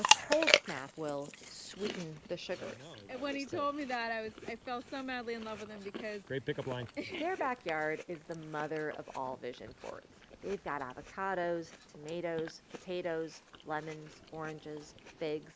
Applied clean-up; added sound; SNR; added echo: neural mask model Resemble Enhance denoiser.